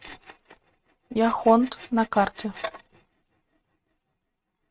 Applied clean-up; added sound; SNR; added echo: neural mask model RNNoise.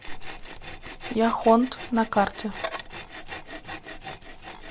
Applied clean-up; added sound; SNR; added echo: none; Tools; 12 dB; none.